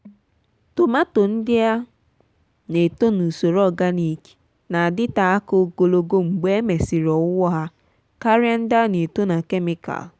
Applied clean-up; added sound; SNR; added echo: none; none; none; none.